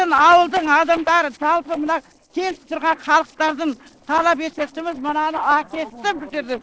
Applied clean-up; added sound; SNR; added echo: neural separator model SepFormer DNS4.